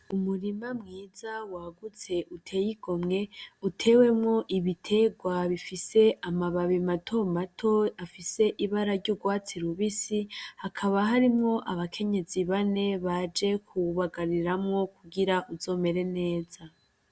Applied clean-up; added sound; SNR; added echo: none; none; none; none.